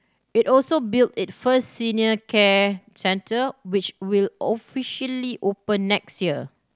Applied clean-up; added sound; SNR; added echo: none; none; none; none.